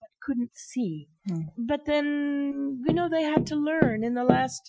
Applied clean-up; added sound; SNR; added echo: classical method Wiener filter.